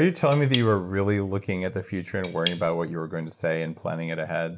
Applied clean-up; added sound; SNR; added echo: none; Cutlery, silverware / Tap; 11 dB; none.